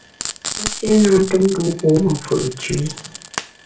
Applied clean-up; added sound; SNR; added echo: none; Frying (food); 11 dB; reverberation time 0.3 s.